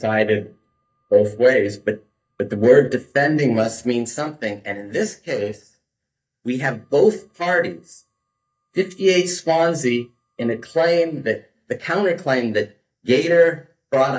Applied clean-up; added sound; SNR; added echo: neural mask model DeepFilterNet 3.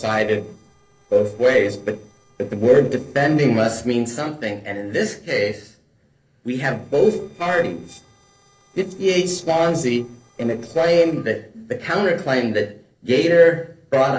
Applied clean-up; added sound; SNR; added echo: neural separator model SepFormer DNS4.